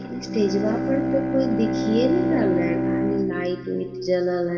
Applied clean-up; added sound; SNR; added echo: none; Bowed string instrument; 1 dB; reverberation time 2.1 s.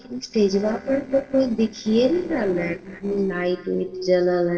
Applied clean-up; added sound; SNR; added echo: neural separator model SepFormer DNS4.